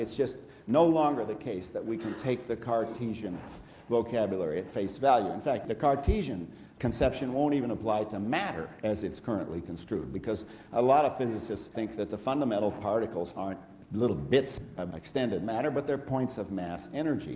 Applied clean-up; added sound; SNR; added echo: none; none; none; none.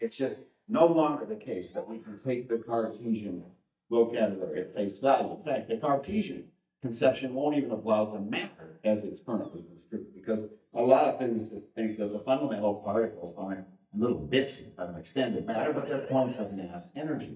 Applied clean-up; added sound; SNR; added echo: neural mask model DeepFilterNet 3.